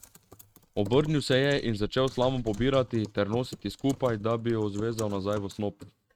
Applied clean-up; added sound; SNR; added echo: neural mask model RNNoise.